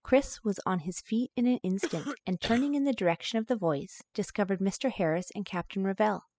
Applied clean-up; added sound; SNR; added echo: classical method spectral subtraction.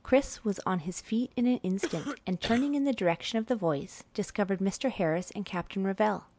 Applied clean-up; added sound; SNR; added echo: none; Cough; 8 dB; none.